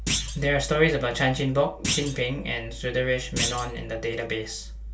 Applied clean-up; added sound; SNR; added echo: none; Thump, thud; 8 dB; reverberation time 0.2 s.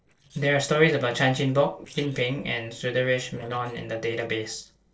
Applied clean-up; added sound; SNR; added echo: neural separator model SepFormer DNS4.